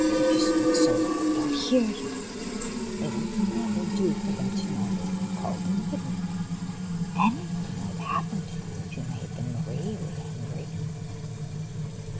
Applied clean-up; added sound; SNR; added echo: none; Fill (with liquid); -5 dB; none.